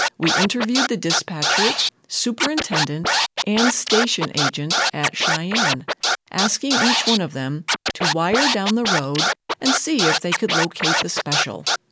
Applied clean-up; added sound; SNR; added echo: none; Scratching (performance technique); -1 dB; none.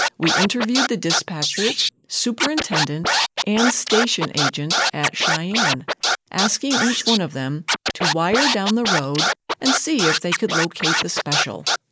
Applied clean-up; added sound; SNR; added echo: neural mask model Resemble Enhance denoiser.